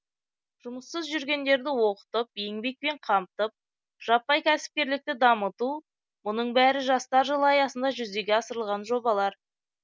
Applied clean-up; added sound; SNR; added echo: none; none; none; none.